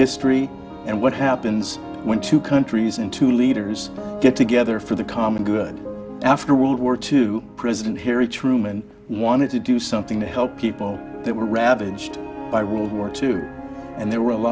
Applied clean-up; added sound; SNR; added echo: none; none; none; none.